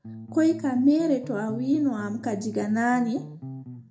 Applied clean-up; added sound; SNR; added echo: none; Bass guitar; 15 dB; reverberation time 0.3 s.